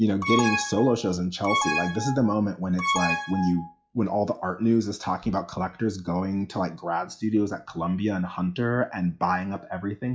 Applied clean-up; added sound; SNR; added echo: classical method log-MMSE.